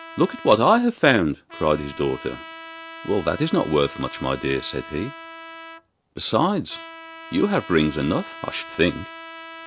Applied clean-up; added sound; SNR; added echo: none; Trumpet; 16 dB; none.